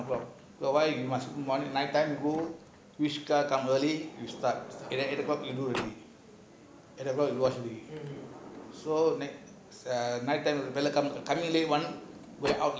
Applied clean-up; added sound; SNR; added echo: none; Sliding door; 15 dB; none.